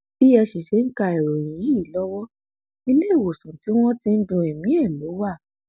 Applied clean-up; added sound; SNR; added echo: none; none; none; none.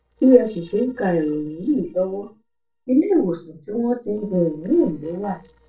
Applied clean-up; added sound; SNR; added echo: neural separator model SepFormer DNS4.